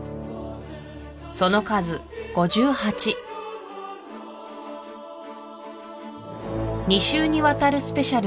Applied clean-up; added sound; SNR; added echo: none; none; none; none.